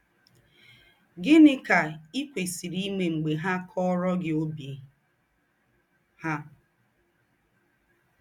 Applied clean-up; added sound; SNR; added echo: none; none; none; none.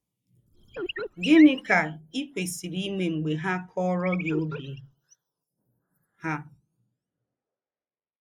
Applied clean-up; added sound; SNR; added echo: neural mask model Resemble Enhance denoiser.